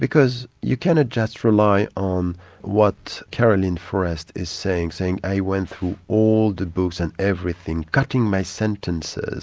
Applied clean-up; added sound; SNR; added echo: none; none; none; none.